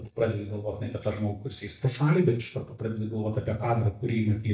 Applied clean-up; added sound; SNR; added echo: neural mask model DeepFilterNet 3.